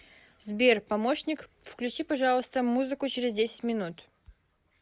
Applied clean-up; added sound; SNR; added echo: none; none; none; none.